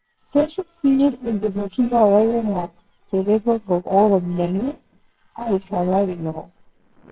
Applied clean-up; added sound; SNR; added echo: neural separator model SepFormer WHAMR!.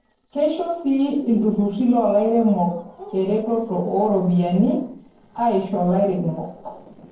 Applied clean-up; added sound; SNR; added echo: neural separator model SepFormer DNS4.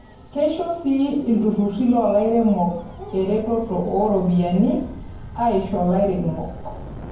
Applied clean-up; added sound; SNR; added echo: none; Gull, seagull / Waves, surf / Siren; 16 dB; reverberation time 0.9 s.